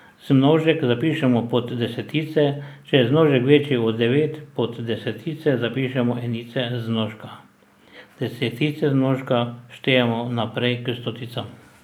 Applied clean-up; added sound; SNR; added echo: none; none; none; none.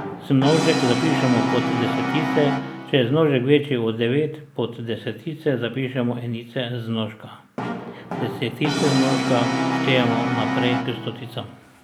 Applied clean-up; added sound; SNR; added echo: none; Brass instrument; 3 dB; none.